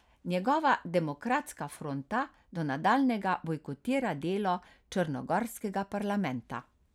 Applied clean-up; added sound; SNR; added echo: none; none; none; none.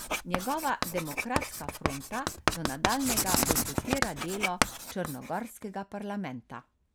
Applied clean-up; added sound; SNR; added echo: none; Writing; -2 dB; none.